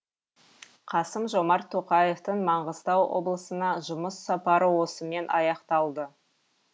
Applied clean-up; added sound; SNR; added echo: none; none; none; none.